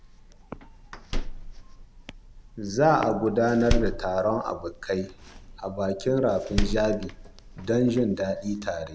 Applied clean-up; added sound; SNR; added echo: none; Door; 6 dB; none.